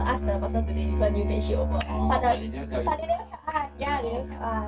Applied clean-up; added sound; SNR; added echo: neural mask model RNNoise.